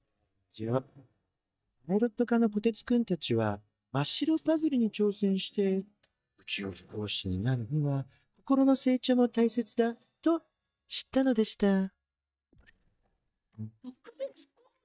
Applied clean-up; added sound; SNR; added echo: neural mask model DeepFilterNet 3.